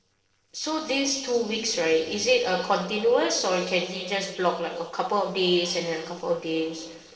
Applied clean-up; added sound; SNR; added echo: neural separator model SepFormer DNS4.